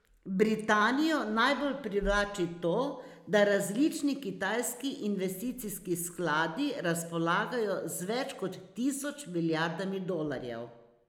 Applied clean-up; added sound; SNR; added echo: none; none; none; none.